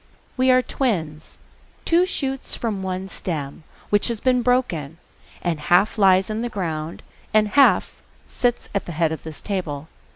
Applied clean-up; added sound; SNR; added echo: none; none; none; none.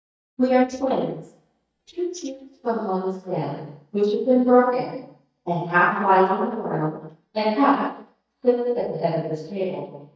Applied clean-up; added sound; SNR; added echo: neural mask model DeepFilterNet 3.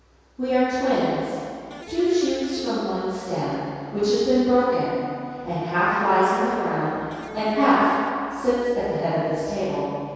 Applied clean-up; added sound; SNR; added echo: none; Electric guitar; 17 dB; reverberation time 2.2 s.